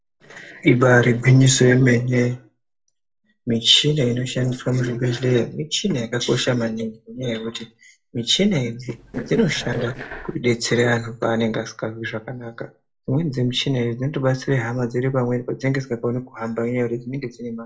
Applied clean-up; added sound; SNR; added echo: neural separator model SepFormer DNS4.